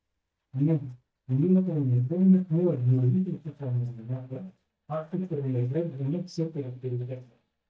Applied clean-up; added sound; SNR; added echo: neural mask model DeepFilterNet 3.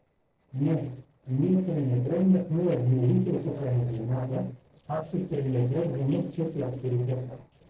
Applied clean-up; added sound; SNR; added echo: neural separator model SepFormer DNS4.